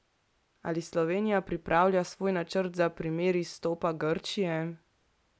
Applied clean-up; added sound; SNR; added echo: none; none; none; none.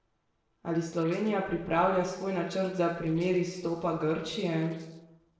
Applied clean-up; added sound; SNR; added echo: neural separator model SepFormer DNS4.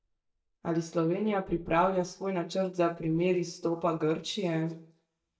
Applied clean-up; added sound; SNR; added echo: neural mask model DeepFilterNet 3.